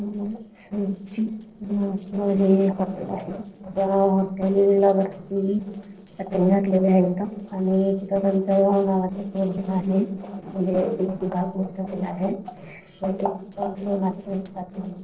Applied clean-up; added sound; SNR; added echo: neural separator model SepFormer DNS4.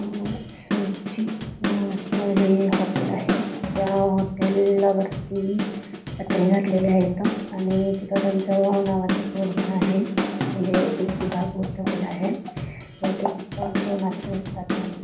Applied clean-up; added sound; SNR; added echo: none; Drum / Drum kit; 4 dB; reverberation time 0.6 s.